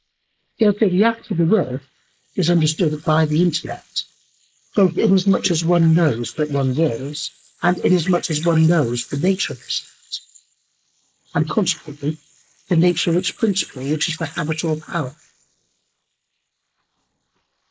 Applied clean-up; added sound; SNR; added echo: neural mask model Resemble Enhance denoiser.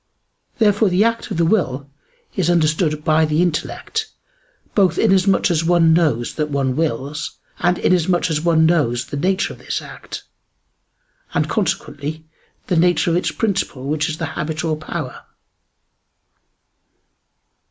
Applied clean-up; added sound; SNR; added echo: none; none; none; none.